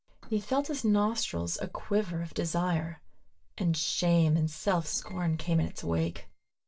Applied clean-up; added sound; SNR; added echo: neural separator model SepFormer DNS4.